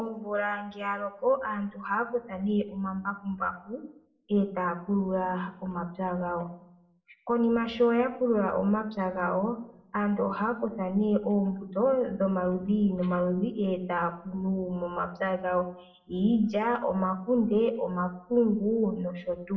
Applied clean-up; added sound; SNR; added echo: none; none; none; reverberation time 0.5 s.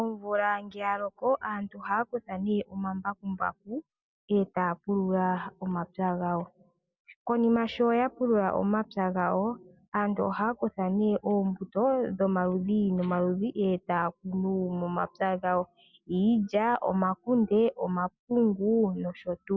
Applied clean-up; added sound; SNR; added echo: none; none; none; none.